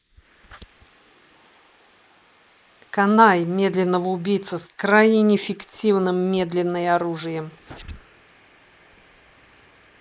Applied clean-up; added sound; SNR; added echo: neural mask model Resemble Enhance denoiser.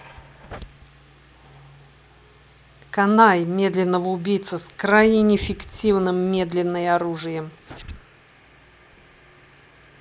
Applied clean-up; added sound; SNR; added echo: none; none; none; none.